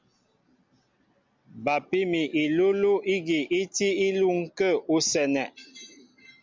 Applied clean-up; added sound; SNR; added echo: none; none; none; none.